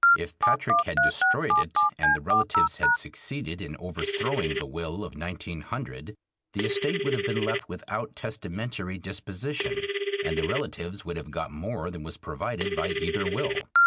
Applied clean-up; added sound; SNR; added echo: none; Telephone; -4 dB; none.